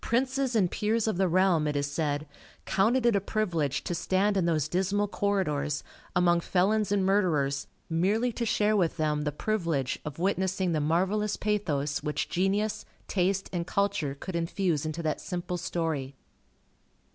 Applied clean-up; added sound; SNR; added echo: none; none; none; none.